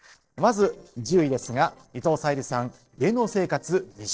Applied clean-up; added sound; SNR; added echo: neural separator model SepFormer DNS4.